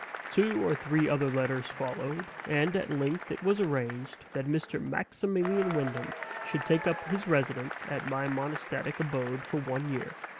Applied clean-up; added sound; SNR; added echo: none; Applause / Crowd / Cheering; 10 dB; none.